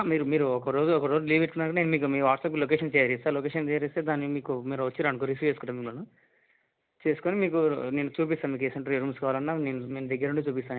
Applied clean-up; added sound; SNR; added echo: none; none; none; none.